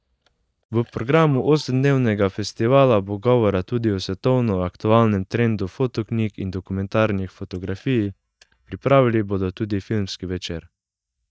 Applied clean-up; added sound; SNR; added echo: neural mask model DeepFilterNet 3.